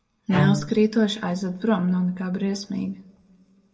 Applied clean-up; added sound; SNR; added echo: none; Bowed string instrument; 3 dB; reverberation time 0.7 s.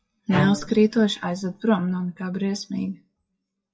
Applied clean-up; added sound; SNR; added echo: classical method WPE with log-MMSE.